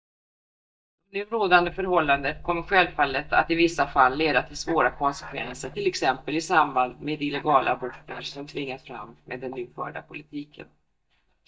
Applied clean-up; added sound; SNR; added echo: neural mask model DeepFilterNet 3.